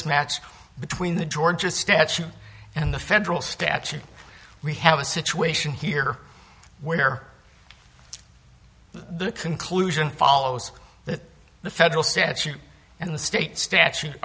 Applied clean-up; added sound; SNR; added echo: none; none; none; none.